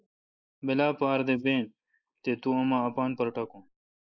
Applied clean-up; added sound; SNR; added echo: neural mask model Resemble Enhance denoiser.